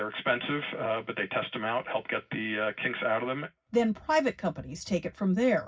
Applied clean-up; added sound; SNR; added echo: none; none; none; reverberation time 0.4 s.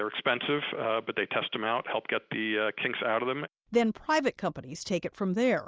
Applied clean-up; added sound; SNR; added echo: none; none; none; none.